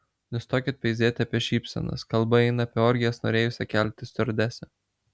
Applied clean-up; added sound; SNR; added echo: none; none; none; none.